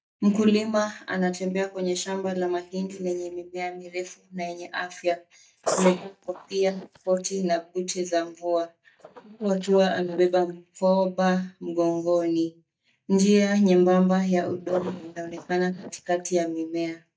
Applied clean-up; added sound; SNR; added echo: neural mask model DeepFilterNet 3.